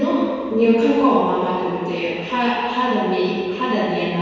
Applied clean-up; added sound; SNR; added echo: none; none; none; reverberation time 1.9 s.